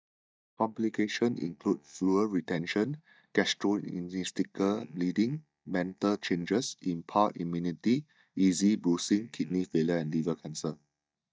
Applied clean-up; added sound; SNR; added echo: neural mask model DeepFilterNet 3.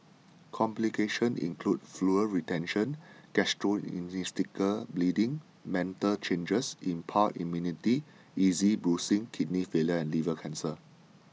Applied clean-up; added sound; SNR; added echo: none; none; none; none.